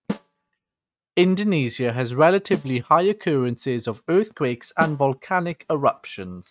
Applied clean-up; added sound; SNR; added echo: neural mask model RNNoise.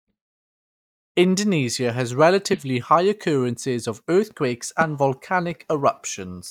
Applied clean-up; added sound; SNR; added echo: neural mask model DeepFilterNet 3.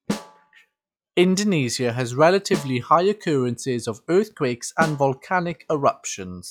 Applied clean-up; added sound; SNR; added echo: classical method log-MMSE.